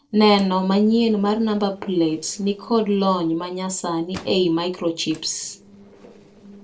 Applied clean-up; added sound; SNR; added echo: neural separator model SepFormer DNS4.